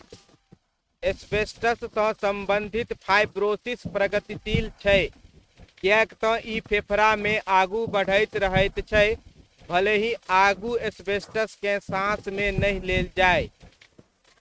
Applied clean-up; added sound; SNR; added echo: neural mask model RNNoise.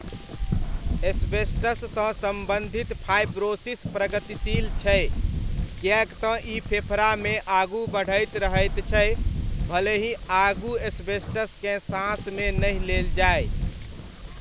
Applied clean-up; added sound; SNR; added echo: none; Wind; 2 dB; none.